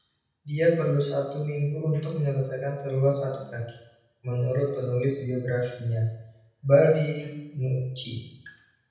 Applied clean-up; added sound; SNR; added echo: none; none; none; reverberation time 0.9 s.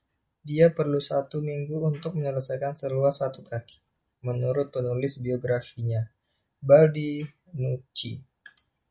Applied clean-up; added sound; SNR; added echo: none; none; none; none.